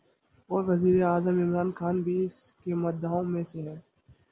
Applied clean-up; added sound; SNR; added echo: none; none; none; none.